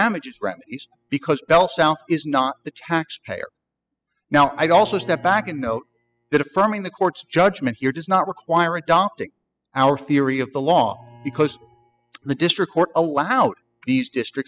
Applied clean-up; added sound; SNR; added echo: classical method spectral subtraction.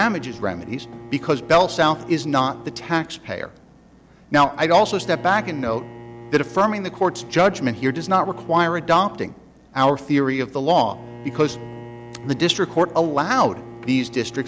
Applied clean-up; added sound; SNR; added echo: none; Bowed string instrument; 18 dB; none.